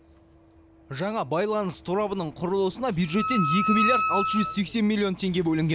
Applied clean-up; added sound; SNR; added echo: none; Wind instrument, woodwind instrument; 2 dB; none.